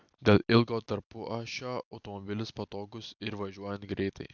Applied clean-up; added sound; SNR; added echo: none; none; none; none.